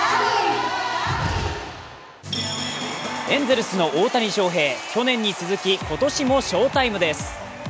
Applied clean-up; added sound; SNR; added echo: none; none; none; none.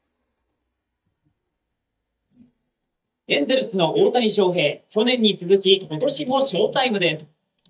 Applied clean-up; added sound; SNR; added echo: neural mask model DeepFilterNet 3.